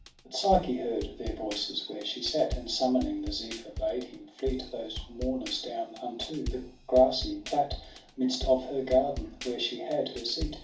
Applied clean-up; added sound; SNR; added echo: none; Drum / Drum kit; 10 dB; reverberation time 0.3 s.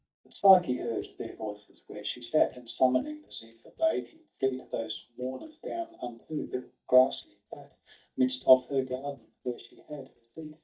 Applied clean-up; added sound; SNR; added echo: neural mask model DeepFilterNet 3.